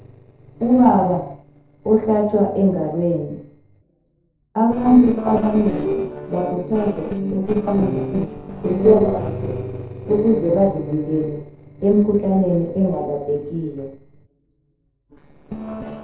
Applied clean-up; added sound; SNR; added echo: neural separator model SepFormer DNS4.